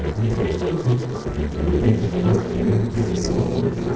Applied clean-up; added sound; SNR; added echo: neural separator model SepFormer DNS4.